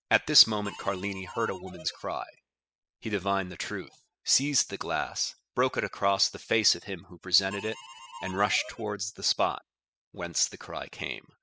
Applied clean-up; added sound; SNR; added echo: classical method spectral subtraction.